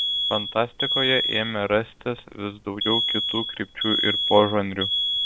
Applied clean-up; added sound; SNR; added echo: none; Alarm; 1 dB; none.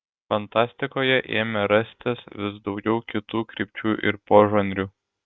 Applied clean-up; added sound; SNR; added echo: none; none; none; none.